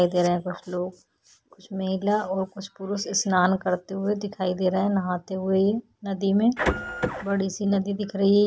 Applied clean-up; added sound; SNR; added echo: none; Printer; 4 dB; none.